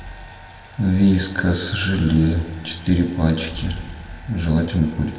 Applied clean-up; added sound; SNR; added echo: none; Explosion; 20 dB; reverberation time 1.5 s.